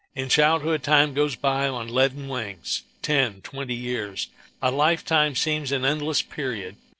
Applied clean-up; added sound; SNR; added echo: neural separator model SepFormer DNS4.